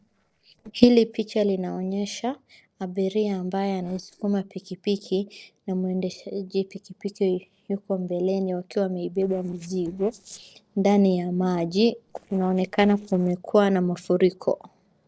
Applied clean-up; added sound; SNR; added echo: neural separator model SepFormer DNS4.